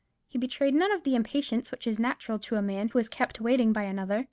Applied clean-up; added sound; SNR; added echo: none; none; none; none.